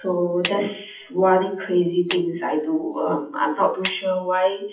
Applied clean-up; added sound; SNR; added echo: classical method WPE with log-MMSE.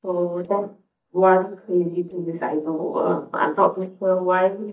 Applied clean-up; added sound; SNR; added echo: neural mask model DeepFilterNet 3.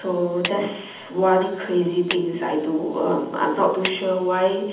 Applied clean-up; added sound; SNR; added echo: none; Clapping; 14 dB; reverberation time 0.8 s.